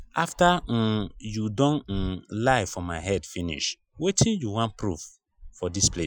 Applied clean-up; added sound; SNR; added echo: classical method Wiener filter.